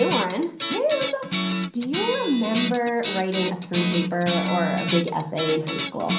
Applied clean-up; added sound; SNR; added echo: none; Guitar; 3 dB; reverberation time 0.6 s.